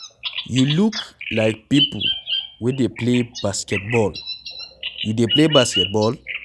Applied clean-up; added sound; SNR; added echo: none; Bird vocalization, bird call, bird song; 6 dB; none.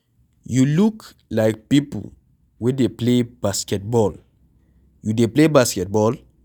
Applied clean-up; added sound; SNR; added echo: none; none; none; none.